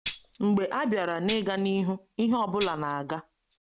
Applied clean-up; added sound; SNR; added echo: none; Tambourine; -2 dB; none.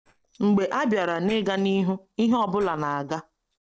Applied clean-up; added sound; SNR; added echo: neural separator model SepFormer DNS4.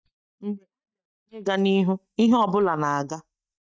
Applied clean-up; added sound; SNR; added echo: neural mask model DeepFilterNet 3.